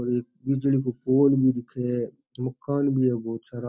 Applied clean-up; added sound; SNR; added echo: none; none; none; none.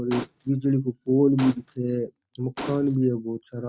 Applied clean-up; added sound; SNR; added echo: neural mask model RNNoise.